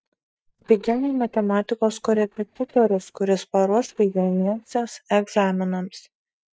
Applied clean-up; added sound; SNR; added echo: neural mask model DeepFilterNet 3.